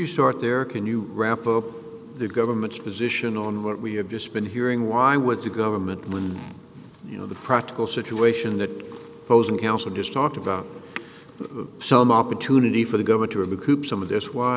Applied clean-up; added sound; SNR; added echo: none; none; none; none.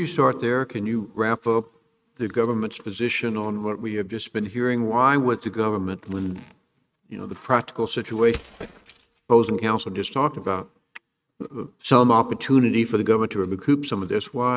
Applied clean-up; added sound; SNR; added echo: neural mask model RNNoise.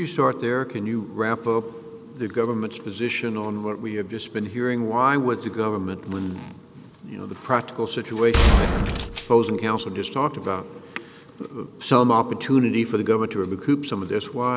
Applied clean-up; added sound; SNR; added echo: none; Gunshot, gunfire; -3 dB; none.